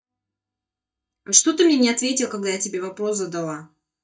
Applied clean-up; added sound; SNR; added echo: neural mask model DeepFilterNet 3.